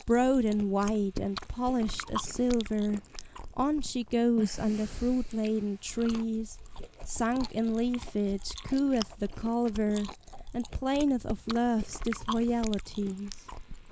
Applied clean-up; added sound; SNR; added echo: neural mask model Resemble Enhance denoiser.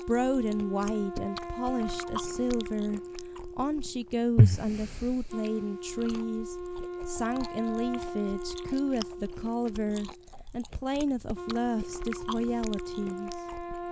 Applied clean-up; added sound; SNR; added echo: none; Wind instrument, woodwind instrument + Chewing, mastication; 1 dB; none.